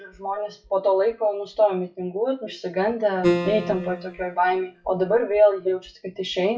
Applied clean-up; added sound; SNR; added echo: classical method WPE with log-MMSE.